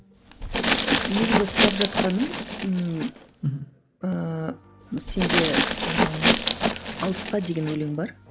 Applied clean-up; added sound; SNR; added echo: none; Glass; -4 dB; none.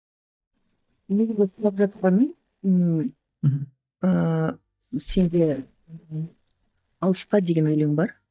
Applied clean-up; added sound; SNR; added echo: neural mask model DeepFilterNet 3.